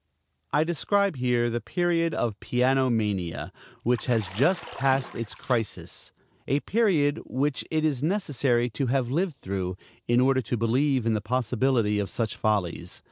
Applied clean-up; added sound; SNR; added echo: neural separator model SepFormer DNS4.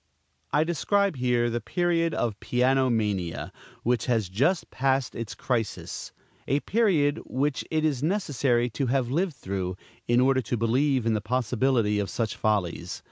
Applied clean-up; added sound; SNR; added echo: none; none; none; none.